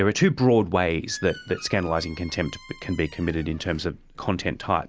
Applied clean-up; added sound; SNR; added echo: none; Squeak; 20 dB; none.